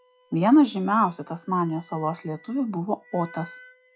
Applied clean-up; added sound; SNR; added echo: classical method log-MMSE.